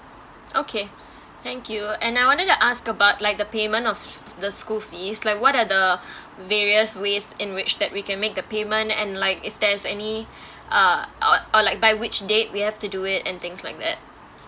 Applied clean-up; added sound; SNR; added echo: none; none; none; none.